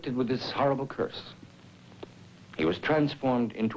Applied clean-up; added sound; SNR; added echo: none; none; none; none.